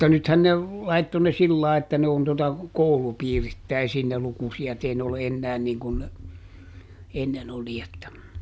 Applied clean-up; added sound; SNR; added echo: none; none; none; none.